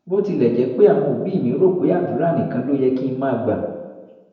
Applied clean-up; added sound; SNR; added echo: none; none; none; reverberation time 0.9 s.